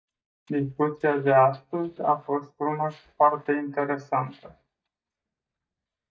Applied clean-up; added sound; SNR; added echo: neural mask model DeepFilterNet 3.